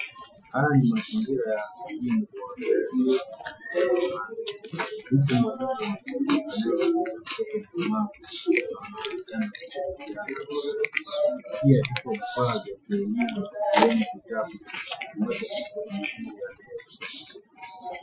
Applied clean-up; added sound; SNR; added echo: classical method Wiener filter.